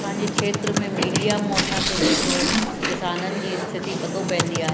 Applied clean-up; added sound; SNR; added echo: none; Tearing + Computer keyboard; -3 dB; none.